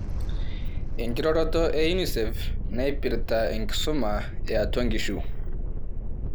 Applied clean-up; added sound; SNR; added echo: none; Thunderstorm; -3 dB; none.